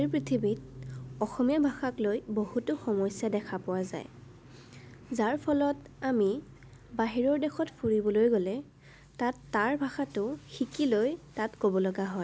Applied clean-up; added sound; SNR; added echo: none; none; none; none.